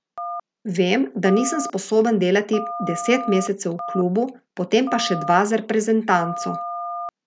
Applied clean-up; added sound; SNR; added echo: none; Telephone; 10 dB; none.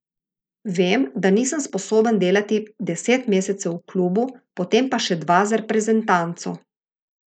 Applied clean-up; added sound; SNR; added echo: neural mask model Resemble Enhance denoiser.